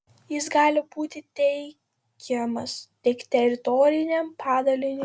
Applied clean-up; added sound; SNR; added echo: none; none; none; none.